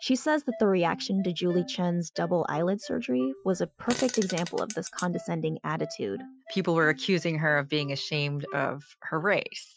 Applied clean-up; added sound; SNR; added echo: classical method Wiener filter.